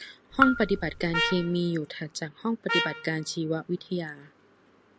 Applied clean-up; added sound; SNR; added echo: none; Raindrop / Drip + Trumpet; 2 dB; none.